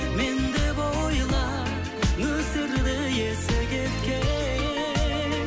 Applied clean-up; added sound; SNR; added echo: none; none; none; none.